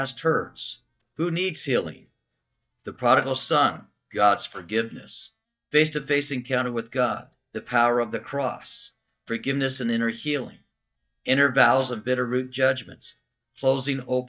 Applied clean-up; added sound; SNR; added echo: neural mask model DeepFilterNet 3.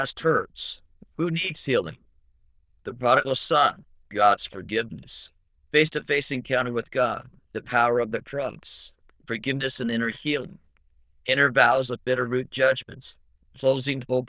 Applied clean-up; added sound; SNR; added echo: neural diffusion model UNIVERSE++.